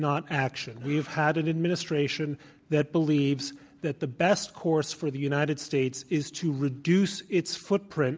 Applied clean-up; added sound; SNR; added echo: none; none; none; none.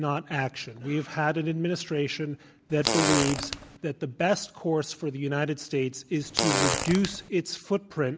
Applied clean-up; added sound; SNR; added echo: none; Fart; 0 dB; none.